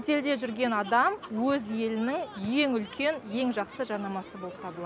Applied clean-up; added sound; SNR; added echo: none; none; none; none.